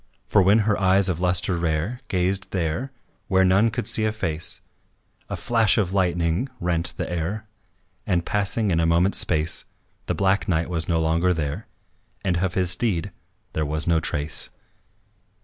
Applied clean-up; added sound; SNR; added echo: none; none; none; none.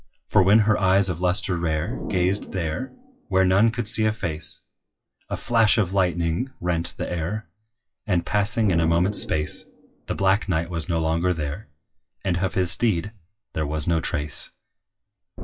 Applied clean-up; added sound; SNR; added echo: classical method WPE with log-MMSE.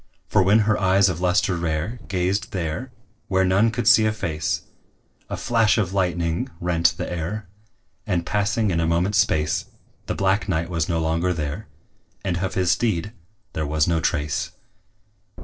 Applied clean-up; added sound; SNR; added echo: neural separator model SepFormer DNS4.